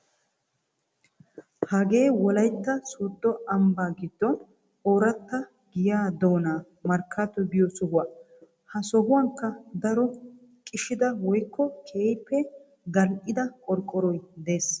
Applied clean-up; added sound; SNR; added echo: none; none; none; none.